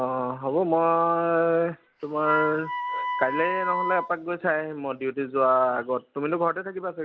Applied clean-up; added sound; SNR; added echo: none; Wind instrument, woodwind instrument; 7 dB; none.